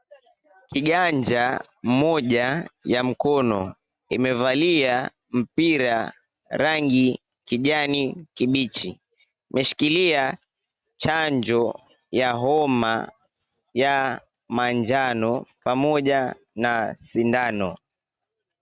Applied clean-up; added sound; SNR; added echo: none; none; none; none.